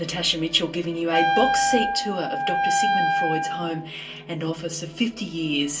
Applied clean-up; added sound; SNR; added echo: none; Wind instrument, woodwind instrument; -3 dB; reverberation time 0.2 s.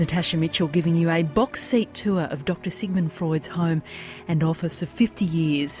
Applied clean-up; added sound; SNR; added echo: none; none; none; none.